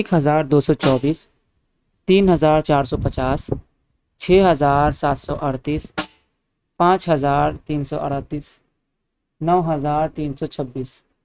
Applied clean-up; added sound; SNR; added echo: neural mask model RNNoise.